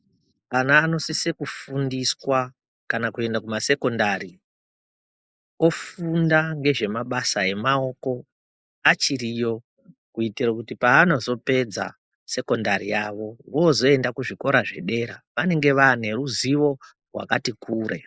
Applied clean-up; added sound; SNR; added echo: neural mask model Resemble Enhance denoiser.